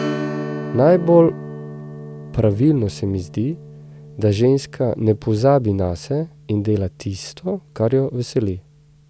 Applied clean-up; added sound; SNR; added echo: none; Strum; 13 dB; none.